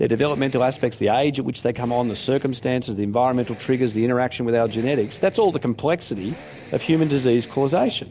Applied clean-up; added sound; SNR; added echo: none; Accelerating, revving, vroom; 20 dB; none.